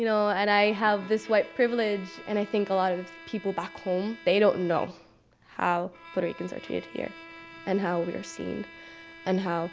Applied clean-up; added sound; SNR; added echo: none; Bowed string instrument; 20 dB; none.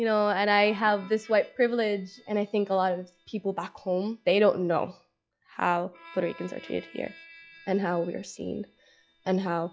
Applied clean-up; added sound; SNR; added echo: classical method log-MMSE.